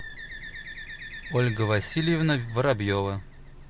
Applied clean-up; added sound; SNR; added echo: none; Bird; 15 dB; none.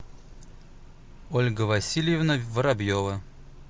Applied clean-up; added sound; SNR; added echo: none; none; none; none.